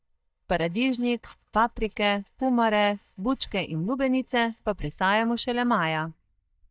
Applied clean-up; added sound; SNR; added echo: neural mask model DeepFilterNet 3.